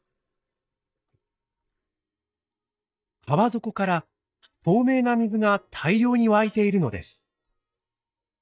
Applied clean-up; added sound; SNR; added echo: neural mask model DeepFilterNet 3.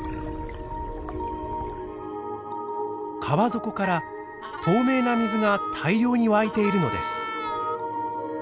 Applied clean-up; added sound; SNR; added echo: none; Harmonica; 7 dB; none.